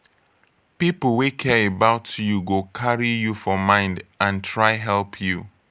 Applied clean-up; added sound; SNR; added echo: none; none; none; none.